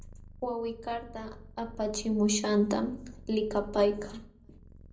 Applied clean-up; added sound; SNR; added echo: none; Purr; 17 dB; reverberation time 0.5 s.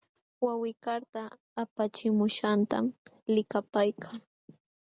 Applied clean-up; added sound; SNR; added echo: none; none; none; none.